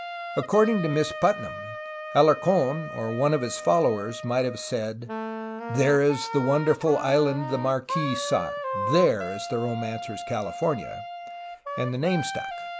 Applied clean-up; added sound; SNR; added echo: none; Wind instrument, woodwind instrument; 9 dB; none.